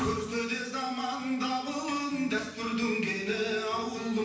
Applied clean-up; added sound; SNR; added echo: none; Wind instrument, woodwind instrument; 17 dB; reverberation time 0.9 s.